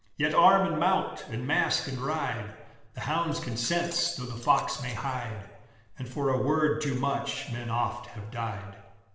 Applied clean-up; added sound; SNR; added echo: neural separator model SepFormer DNS4.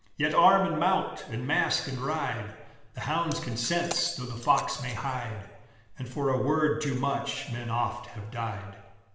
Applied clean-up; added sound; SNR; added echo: none; Shatter; 17 dB; reverberation time 1.1 s.